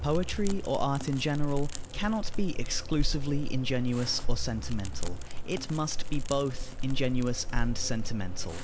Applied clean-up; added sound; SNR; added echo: none; Crackle; -2 dB; none.